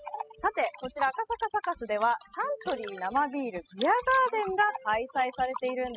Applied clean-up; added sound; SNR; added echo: classical method spectral subtraction.